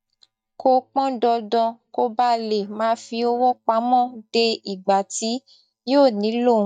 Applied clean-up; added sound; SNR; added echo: neural mask model DeepFilterNet 3.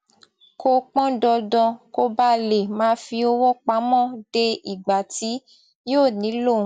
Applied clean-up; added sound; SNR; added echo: none; none; none; none.